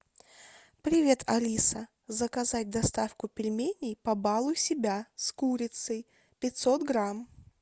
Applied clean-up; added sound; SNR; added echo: none; none; none; none.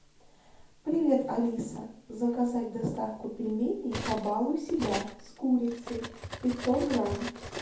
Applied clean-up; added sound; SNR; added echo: none; Cutlery, silverware; 12 dB; reverberation time 0.6 s.